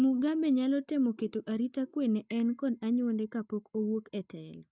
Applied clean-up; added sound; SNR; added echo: neural mask model DeepFilterNet 3.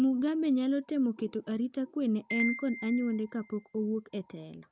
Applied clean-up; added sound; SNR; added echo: none; Piano; 9 dB; none.